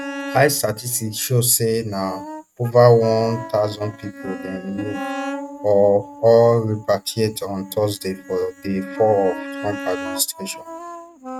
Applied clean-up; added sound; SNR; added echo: neural mask model RNNoise.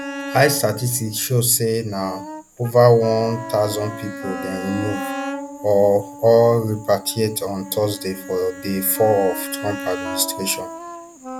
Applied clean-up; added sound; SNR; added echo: none; Bowed string instrument + Wind instrument, woodwind instrument; 11 dB; none.